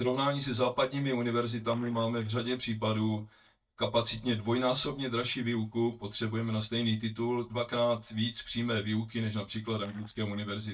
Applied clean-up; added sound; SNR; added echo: neural mask model DeepFilterNet 3.